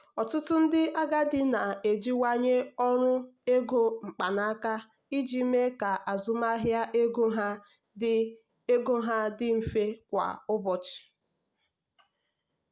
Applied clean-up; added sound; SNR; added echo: none; none; none; none.